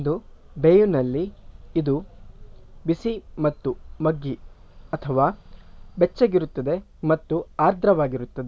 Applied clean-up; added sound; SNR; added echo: none; none; none; none.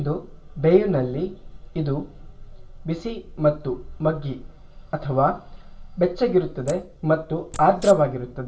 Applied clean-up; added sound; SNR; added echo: none; Wild animals; 15 dB; reverberation time 0.4 s.